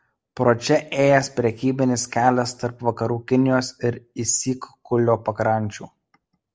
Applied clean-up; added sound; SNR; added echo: none; none; none; none.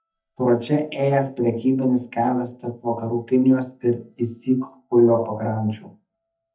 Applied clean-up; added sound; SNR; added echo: neural mask model DeepFilterNet 3.